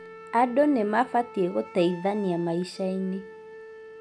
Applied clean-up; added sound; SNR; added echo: none; Wind instrument, woodwind instrument; 18 dB; none.